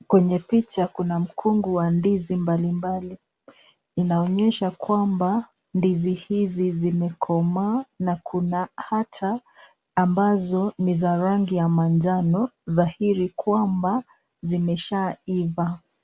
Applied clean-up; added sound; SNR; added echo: none; none; none; none.